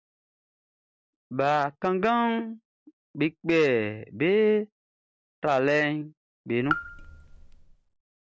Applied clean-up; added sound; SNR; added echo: none; Raindrop / Drip; 8 dB; none.